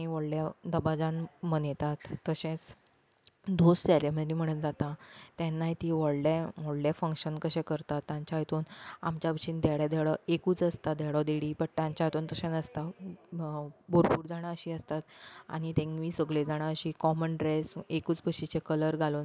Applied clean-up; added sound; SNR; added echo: none; none; none; none.